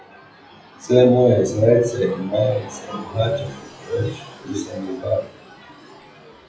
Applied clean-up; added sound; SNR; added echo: classical method WPE with log-MMSE.